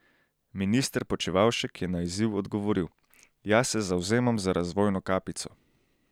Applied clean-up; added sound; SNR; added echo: none; none; none; none.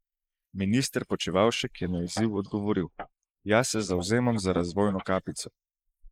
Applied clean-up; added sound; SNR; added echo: neural mask model Resemble Enhance denoiser.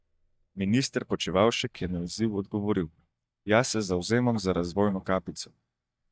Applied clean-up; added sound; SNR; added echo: neural mask model DeepFilterNet 3.